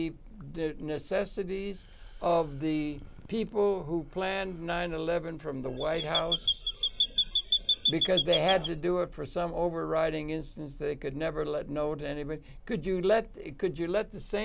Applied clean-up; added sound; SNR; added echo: none; Chirp, tweet; -3 dB; none.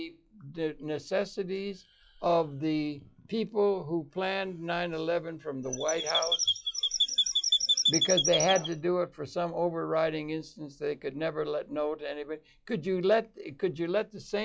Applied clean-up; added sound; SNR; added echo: classical method log-MMSE.